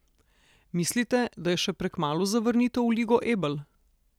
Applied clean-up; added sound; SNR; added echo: none; none; none; none.